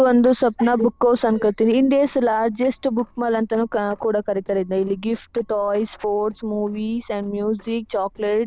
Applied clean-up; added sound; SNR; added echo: neural separator model SepFormer DNS4.